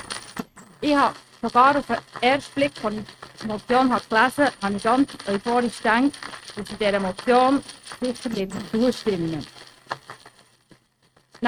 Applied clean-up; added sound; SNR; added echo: neural mask model RNNoise.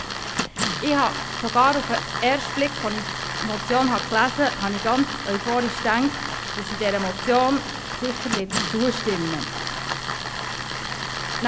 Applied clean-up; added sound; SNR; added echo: none; Tools; 3 dB; none.